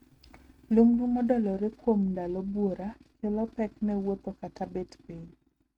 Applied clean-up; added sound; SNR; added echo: neural mask model RNNoise.